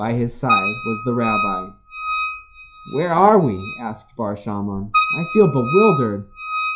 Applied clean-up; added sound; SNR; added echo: classical method log-MMSE.